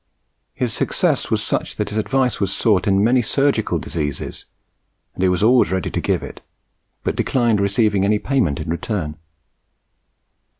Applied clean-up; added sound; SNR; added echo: none; none; none; none.